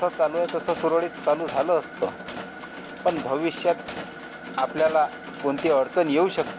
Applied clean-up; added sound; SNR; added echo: none; Mechanisms; 12 dB; none.